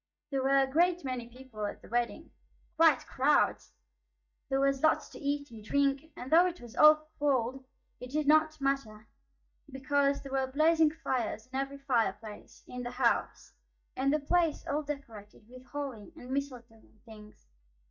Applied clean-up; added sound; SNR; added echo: neural mask model DeepFilterNet 3.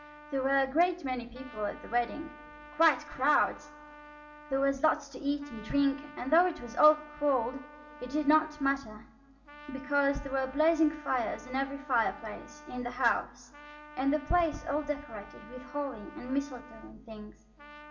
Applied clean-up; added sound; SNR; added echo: none; Trumpet; 19 dB; reverberation time 1.3 s.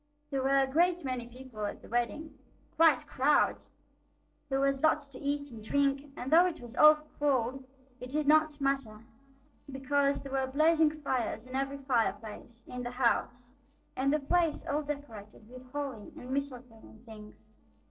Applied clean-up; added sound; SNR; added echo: neural separator model SepFormer DNS4.